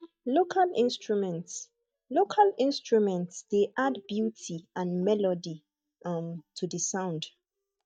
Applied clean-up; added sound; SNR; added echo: neural mask model DeepFilterNet 3.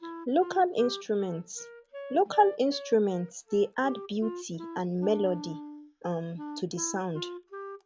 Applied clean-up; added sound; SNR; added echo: none; Wind instrument, woodwind instrument; 13 dB; none.